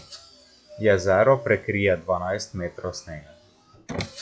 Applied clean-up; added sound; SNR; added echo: classical method log-MMSE.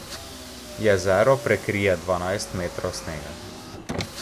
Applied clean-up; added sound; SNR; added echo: none; Car; 11 dB; none.